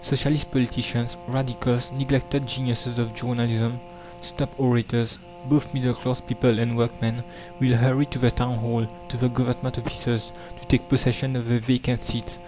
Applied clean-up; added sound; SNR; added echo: none; Brass instrument; 19 dB; none.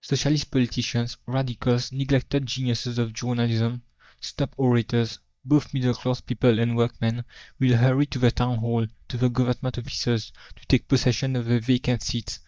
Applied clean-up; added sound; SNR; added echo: neural mask model DeepFilterNet 3.